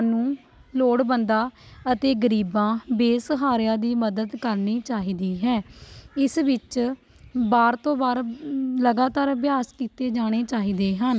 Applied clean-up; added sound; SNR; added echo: none; none; none; none.